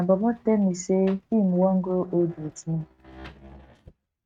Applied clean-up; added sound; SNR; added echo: neural mask model RNNoise.